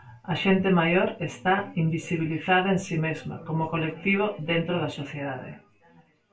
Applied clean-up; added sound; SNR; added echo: none; none; none; reverberation time 0.2 s.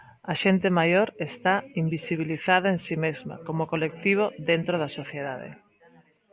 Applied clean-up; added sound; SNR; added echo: none; none; none; none.